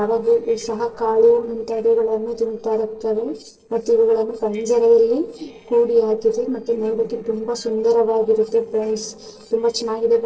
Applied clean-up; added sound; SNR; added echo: neural separator model SepFormer DNS4.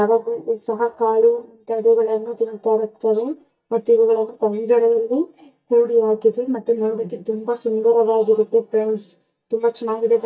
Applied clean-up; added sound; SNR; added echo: neural mask model DeepFilterNet 3.